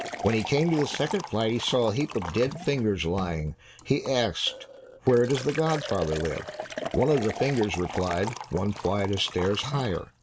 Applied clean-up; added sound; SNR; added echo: none; Liquid; 11 dB; none.